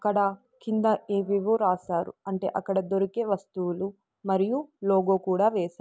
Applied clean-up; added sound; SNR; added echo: none; none; none; none.